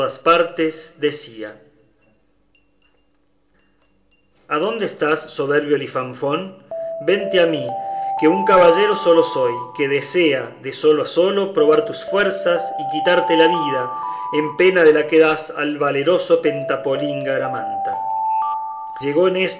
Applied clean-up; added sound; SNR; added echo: none; Alarm; 8 dB; reverberation time 1.7 s.